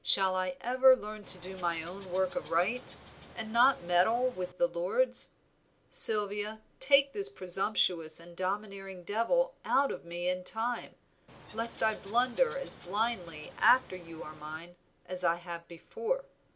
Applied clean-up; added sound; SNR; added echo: none; Water / Bird; 19 dB; none.